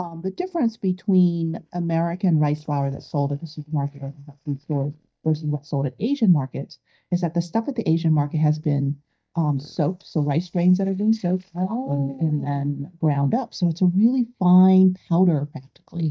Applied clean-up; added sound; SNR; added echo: neural mask model DeepFilterNet 3.